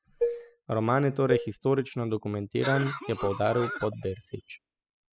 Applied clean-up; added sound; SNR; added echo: classical method spectral subtraction.